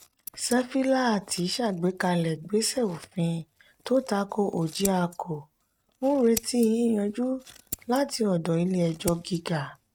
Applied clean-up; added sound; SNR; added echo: neural mask model RNNoise.